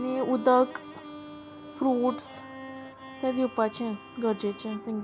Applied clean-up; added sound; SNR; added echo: none; Bowed string instrument; 14 dB; none.